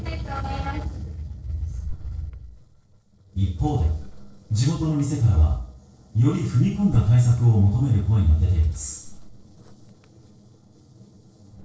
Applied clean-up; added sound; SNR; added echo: neural separator model SepFormer DNS4.